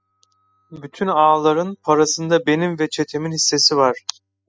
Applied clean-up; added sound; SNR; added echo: classical method spectral subtraction.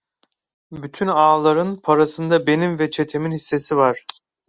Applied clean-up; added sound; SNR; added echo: none; none; none; none.